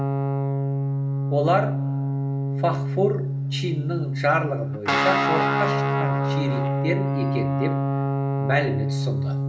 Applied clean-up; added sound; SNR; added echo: none; Guitar; -4 dB; reverberation time 1.4 s.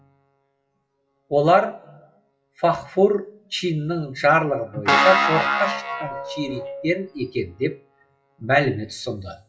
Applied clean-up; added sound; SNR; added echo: classical method WPE with log-MMSE.